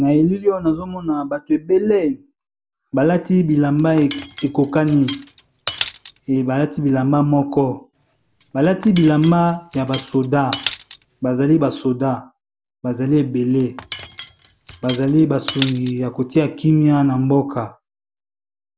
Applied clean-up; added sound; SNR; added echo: none; Cutlery, silverware; 16 dB; none.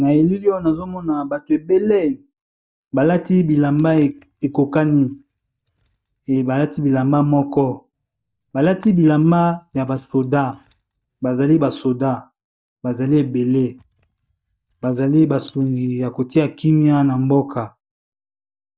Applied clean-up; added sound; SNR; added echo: neural mask model DeepFilterNet 3.